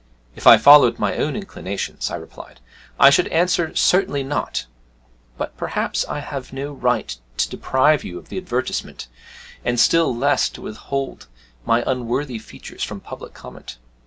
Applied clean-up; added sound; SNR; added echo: none; none; none; none.